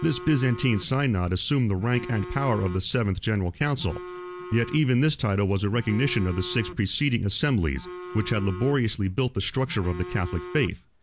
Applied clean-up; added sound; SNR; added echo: none; Telephone; 15 dB; none.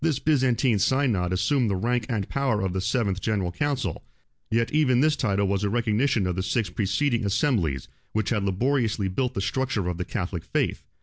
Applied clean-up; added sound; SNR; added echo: none; none; none; none.